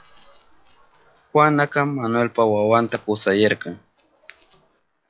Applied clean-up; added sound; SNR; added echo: classical method log-MMSE.